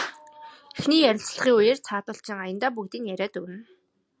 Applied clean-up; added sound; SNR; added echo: none; none; none; none.